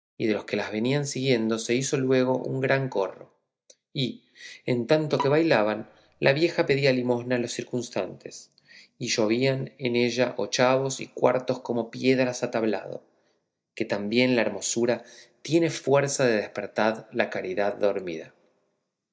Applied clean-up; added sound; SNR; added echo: neural mask model DeepFilterNet 3.